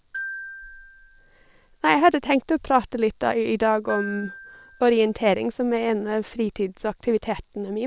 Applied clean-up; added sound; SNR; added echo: none; Glockenspiel; 17 dB; none.